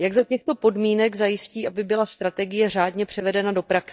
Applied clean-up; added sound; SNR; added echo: neural mask model DeepFilterNet 3.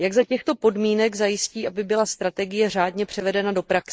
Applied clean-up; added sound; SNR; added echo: neural mask model Resemble Enhance denoiser.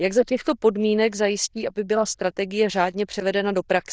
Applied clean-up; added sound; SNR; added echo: neural diffusion model UNIVERSE++.